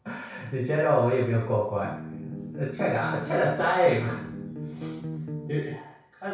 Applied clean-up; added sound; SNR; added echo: none; Bass guitar; 8 dB; reverberation time 0.6 s.